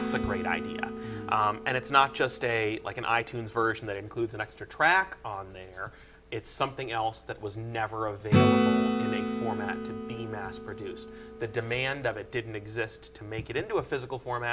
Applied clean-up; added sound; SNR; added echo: none; Acoustic guitar / Strum; 2 dB; none.